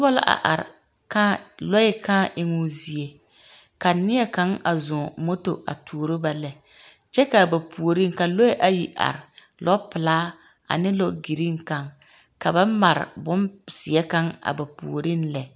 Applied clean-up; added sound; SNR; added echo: none; none; none; none.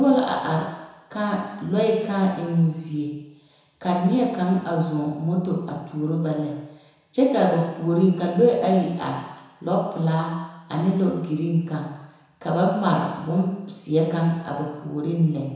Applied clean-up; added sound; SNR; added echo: none; none; none; reverberation time 1.0 s.